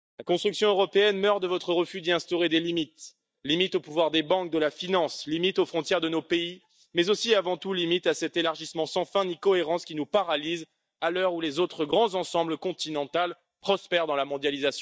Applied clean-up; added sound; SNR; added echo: neural mask model DeepFilterNet 3.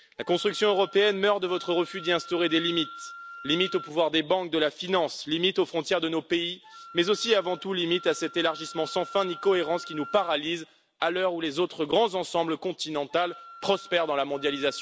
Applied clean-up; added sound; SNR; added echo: none; Wind instrument, woodwind instrument; 19 dB; none.